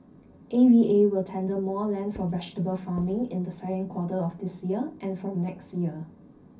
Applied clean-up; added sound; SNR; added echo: none; Writing; 20 dB; reverberation time 0.3 s.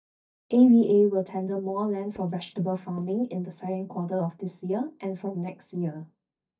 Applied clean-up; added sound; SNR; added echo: neural mask model DeepFilterNet 3.